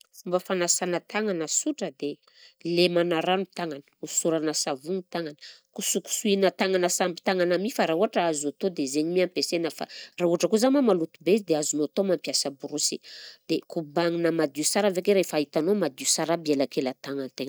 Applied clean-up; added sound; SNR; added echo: neural mask model DeepFilterNet 3.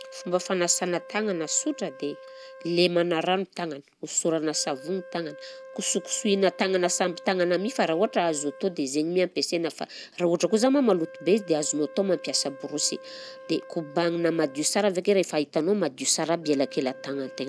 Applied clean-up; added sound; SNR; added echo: none; Wind instrument, woodwind instrument; 19 dB; none.